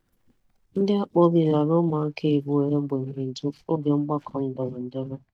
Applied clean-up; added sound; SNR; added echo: neural mask model DeepFilterNet 3.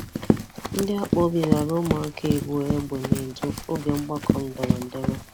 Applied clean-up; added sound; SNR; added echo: none; Run; 0 dB; none.